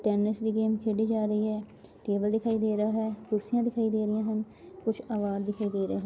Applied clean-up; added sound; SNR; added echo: none; none; none; none.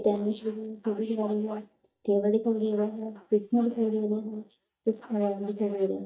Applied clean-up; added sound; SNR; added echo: neural mask model DeepFilterNet 3.